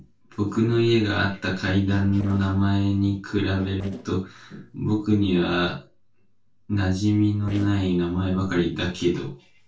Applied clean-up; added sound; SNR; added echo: neural separator model SepFormer DNS4.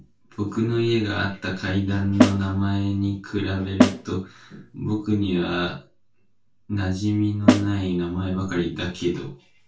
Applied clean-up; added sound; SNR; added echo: none; Snare drum; 0 dB; reverberation time 0.2 s.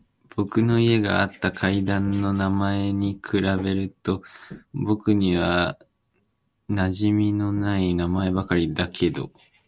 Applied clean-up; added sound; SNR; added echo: none; none; none; none.